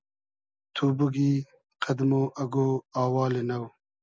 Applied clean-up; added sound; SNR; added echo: none; none; none; none.